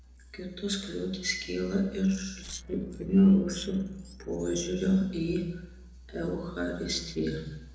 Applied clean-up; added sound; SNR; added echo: neural separator model SepFormer DNS4.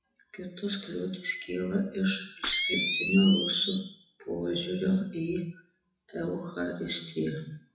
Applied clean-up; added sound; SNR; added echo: classical method WPE with log-MMSE.